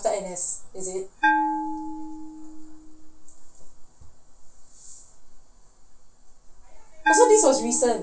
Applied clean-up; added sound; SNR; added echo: none; Bell; 4 dB; reverberation time 0.2 s.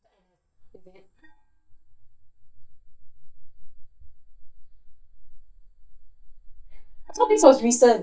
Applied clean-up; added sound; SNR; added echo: neural mask model DeepFilterNet 3.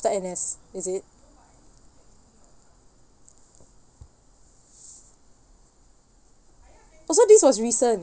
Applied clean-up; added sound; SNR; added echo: none; none; none; none.